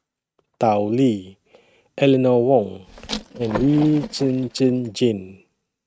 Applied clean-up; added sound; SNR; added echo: neural mask model RNNoise.